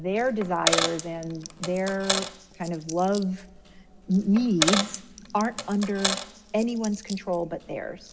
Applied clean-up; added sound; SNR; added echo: none; Coin (dropping); 5 dB; reverberation time 2.3 s.